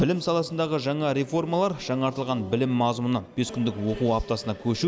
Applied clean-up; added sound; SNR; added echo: none; none; none; none.